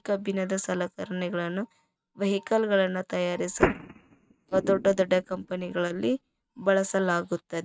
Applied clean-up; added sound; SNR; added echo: neural mask model RNNoise.